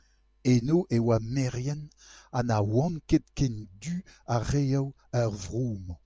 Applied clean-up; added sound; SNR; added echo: none; none; none; none.